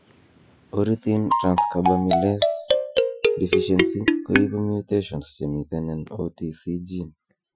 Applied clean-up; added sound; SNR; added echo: classical method Wiener filter.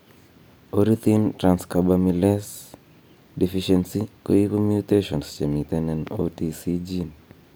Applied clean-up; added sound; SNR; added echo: none; none; none; none.